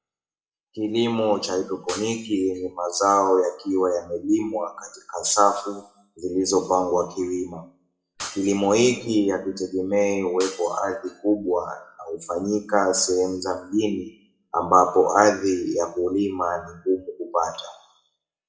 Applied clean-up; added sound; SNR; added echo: classical method WPE with log-MMSE.